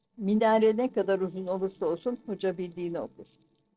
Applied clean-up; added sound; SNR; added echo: neural separator model SepFormer DNS4.